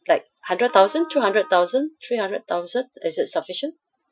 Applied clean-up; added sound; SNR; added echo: classical method Wiener filter.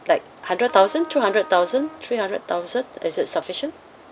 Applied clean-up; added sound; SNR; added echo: none; Trumpet; 18 dB; none.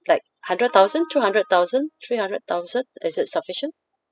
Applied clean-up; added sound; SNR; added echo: classical method spectral subtraction.